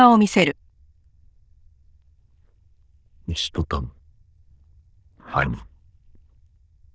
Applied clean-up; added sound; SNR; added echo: neural diffusion model UNIVERSE++.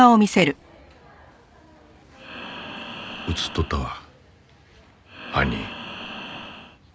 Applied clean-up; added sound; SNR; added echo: none; Breathing; 12 dB; none.